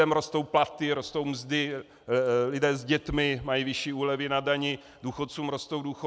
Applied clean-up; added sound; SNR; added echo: none; none; none; none.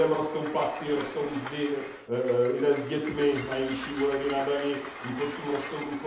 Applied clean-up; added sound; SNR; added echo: none; Train; 12 dB; reverberation time 1.9 s.